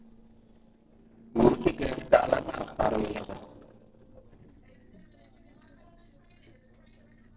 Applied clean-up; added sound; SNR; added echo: neural separator model SepFormer DNS4.